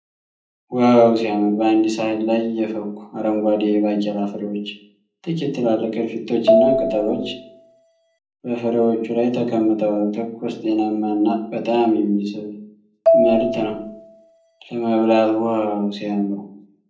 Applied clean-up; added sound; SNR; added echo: none; Marimba, xylophone; 2 dB; reverberation time 0.6 s.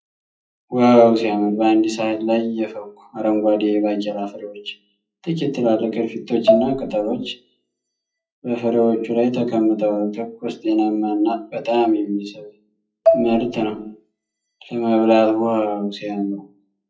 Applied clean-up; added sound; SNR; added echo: classical method WPE with log-MMSE.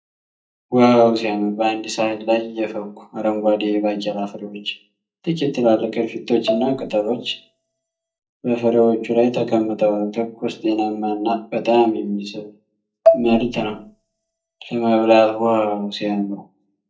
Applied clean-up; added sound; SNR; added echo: neural mask model DeepFilterNet 3.